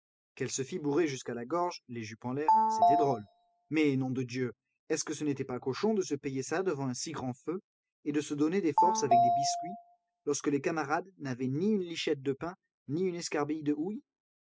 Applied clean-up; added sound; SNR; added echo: classical method spectral subtraction.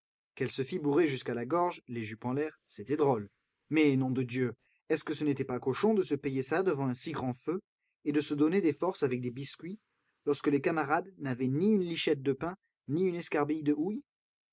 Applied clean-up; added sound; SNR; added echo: neural mask model Resemble Enhance denoiser.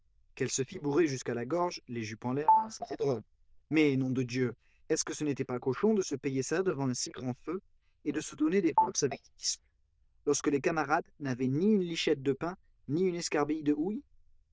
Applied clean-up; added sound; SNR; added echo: neural diffusion model UNIVERSE++.